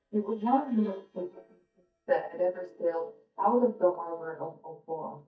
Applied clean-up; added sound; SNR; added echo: neural mask model DeepFilterNet 3.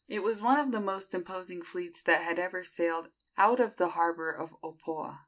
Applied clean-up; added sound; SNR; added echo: none; none; none; none.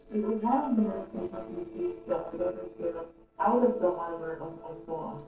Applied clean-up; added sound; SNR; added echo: neural separator model SepFormer DNS4.